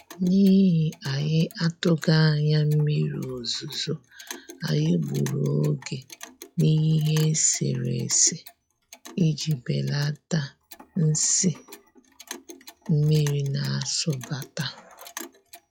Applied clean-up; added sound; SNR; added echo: classical method log-MMSE.